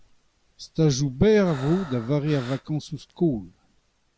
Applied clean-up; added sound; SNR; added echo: none; Breathing; 18 dB; none.